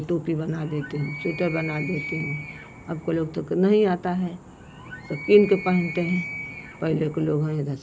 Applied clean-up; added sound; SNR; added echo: none; Animal; 13 dB; none.